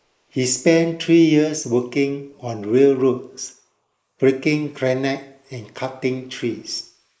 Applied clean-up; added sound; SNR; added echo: neural mask model Resemble Enhance denoiser.